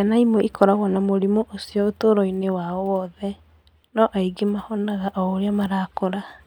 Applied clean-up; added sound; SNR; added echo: none; none; none; none.